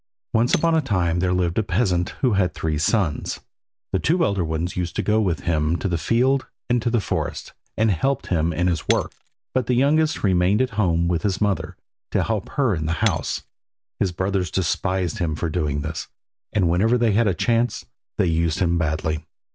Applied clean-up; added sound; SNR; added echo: none; Shatter; 19 dB; none.